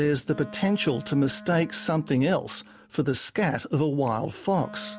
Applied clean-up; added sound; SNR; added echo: none; Wind instrument, woodwind instrument; 19 dB; none.